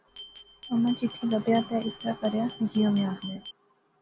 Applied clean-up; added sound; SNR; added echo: none; Glass; 13 dB; none.